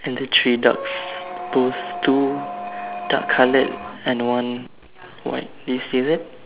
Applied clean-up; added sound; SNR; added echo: none; Squeak; 9 dB; none.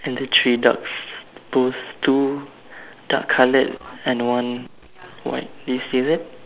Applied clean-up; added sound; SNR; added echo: none; none; none; none.